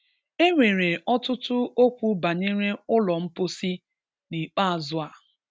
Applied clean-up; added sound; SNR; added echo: none; none; none; none.